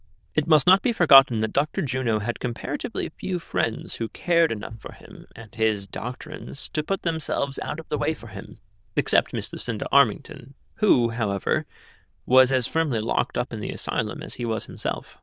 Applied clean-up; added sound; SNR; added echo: neural diffusion model UNIVERSE++.